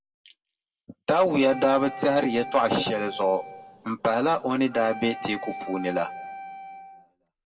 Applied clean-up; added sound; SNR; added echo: none; Wind instrument, woodwind instrument; 13 dB; reverberation time 1.7 s.